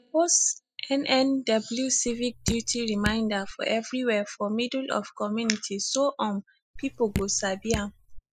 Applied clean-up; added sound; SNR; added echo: classical method spectral subtraction.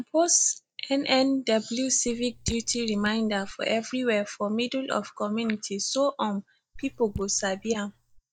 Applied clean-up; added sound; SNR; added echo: neural mask model DeepFilterNet 3.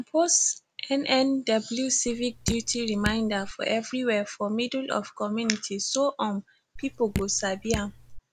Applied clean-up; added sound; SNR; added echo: none; Drip; 8 dB; none.